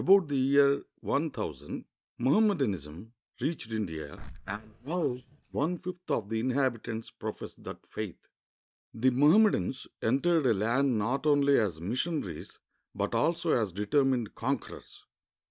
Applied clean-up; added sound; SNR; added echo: neural mask model DeepFilterNet 3.